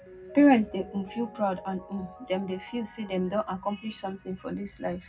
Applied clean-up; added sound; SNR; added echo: none; Mallet percussion; 19 dB; reverberation time 0.3 s.